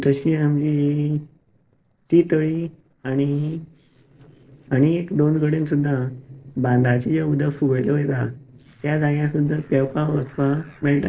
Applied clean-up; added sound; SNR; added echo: neural separator model SepFormer DNS4.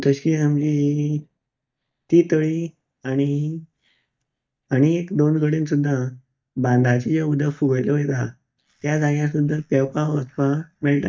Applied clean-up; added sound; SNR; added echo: neural mask model DeepFilterNet 3.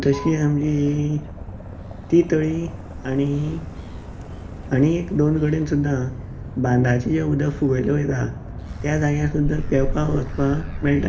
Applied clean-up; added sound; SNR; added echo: none; Motor vehicle (road); 9 dB; reverberation time 0.4 s.